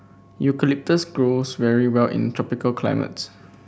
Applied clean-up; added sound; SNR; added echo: none; none; none; none.